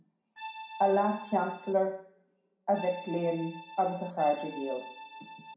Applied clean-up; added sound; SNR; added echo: none; Accordion; 11 dB; reverberation time 0.5 s.